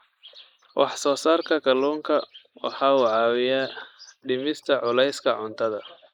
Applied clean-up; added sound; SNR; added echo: neural mask model Resemble Enhance denoiser.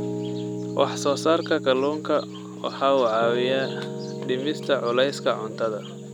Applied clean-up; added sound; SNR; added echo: none; Piano; 8 dB; none.